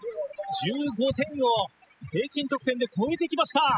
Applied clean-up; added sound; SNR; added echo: classical method spectral subtraction.